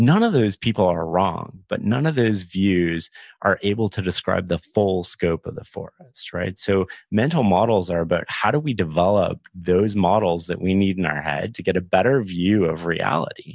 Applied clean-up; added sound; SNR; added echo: none; none; none; none.